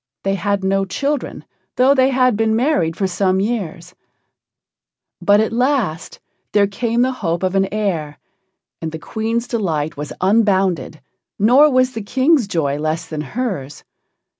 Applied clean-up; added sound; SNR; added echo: none; none; none; none.